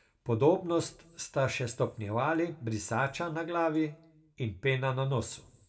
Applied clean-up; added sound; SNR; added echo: none; none; none; reverberation time 0.4 s.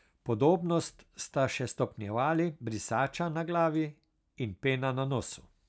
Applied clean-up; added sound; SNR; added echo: none; none; none; none.